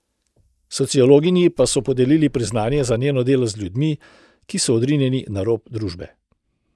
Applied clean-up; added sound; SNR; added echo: neural mask model DeepFilterNet 3.